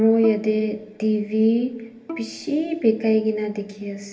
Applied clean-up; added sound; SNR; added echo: none; Bowed string instrument; 20 dB; reverberation time 0.3 s.